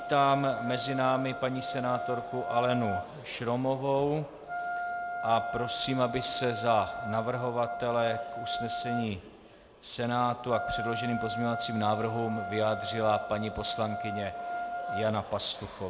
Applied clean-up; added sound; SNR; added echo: none; Wind instrument, woodwind instrument; 7 dB; none.